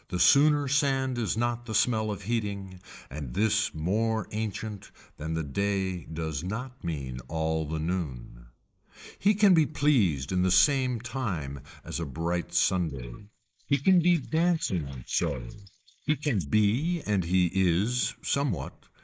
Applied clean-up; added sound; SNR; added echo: neural mask model Resemble Enhance denoiser.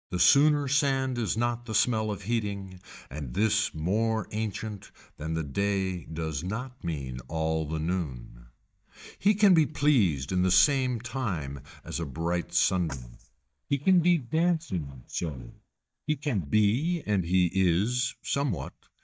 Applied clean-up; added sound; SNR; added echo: neural mask model DeepFilterNet 3.